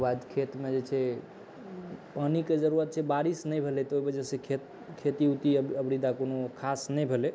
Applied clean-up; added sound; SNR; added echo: none; none; none; none.